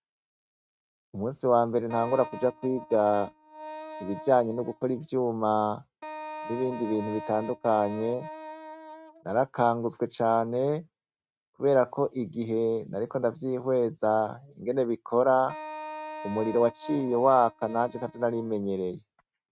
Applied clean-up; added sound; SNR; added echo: neural mask model RNNoise.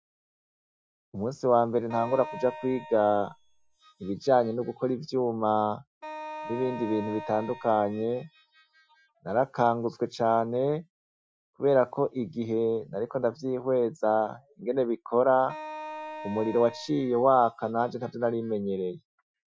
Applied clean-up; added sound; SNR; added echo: classical method Wiener filter.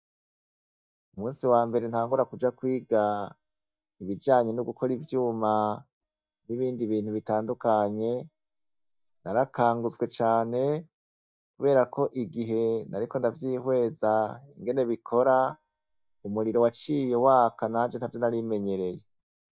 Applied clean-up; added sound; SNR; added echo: neural mask model DeepFilterNet 3.